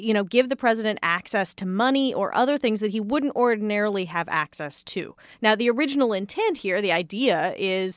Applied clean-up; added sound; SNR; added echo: none; none; none; none.